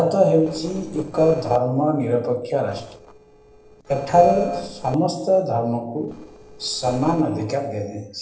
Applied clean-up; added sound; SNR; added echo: neural separator model SepFormer DNS4.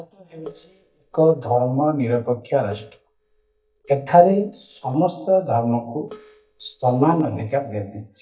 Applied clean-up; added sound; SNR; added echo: neural mask model DeepFilterNet 3.